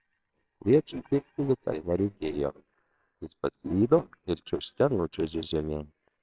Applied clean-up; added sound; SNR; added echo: neural separator model SepFormer WHAMR!.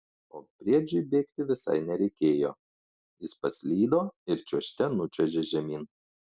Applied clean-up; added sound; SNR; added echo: none; none; none; none.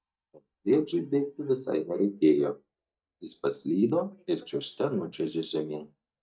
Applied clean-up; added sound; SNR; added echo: neural mask model DeepFilterNet 3.